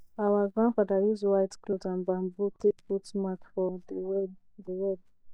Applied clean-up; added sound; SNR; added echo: neural mask model DeepFilterNet 3.